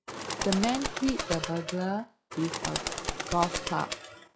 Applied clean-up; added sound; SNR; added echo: classical method log-MMSE.